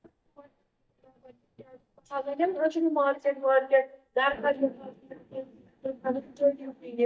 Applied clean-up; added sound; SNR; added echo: neural mask model DeepFilterNet 3.